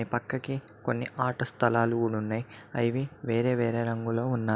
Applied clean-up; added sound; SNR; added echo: none; none; none; none.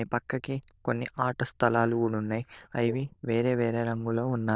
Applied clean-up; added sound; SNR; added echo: neural diffusion model UNIVERSE++.